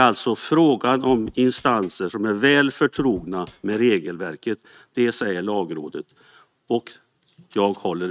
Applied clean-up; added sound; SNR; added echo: neural mask model RNNoise.